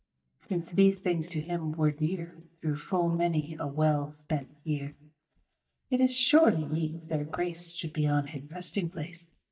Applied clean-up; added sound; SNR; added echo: neural mask model DeepFilterNet 3.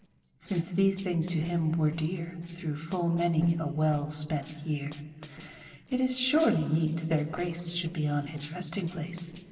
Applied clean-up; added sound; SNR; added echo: neural separator model SepFormer DNS4.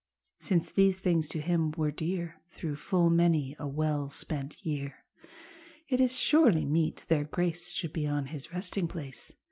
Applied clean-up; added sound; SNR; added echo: none; none; none; none.